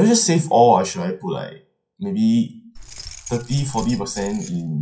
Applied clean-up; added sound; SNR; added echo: classical method WPE with log-MMSE.